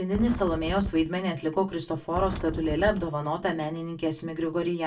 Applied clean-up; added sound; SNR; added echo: none; Wind; 7 dB; reverberation time 0.2 s.